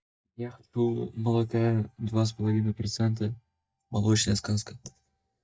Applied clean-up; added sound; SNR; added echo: neural mask model DeepFilterNet 3.